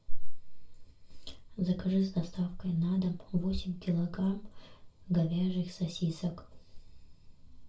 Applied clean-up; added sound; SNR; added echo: none; none; none; reverberation time 0.2 s.